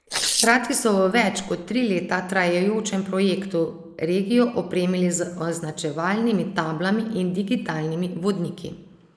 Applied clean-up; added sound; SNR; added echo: neural mask model Resemble Enhance denoiser.